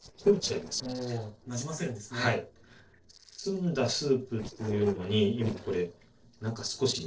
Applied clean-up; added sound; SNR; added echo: neural separator model SepFormer DNS4.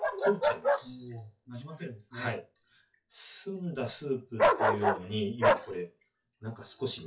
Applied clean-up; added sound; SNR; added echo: classical method WPE with log-MMSE.